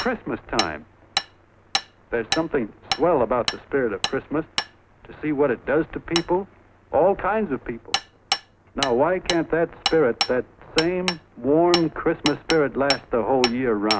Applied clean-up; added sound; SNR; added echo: none; Hammer; 8 dB; none.